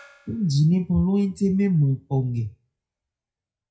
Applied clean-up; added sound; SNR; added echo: classical method WPE with log-MMSE.